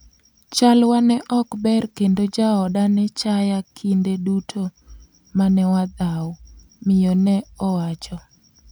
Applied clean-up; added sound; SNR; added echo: none; none; none; none.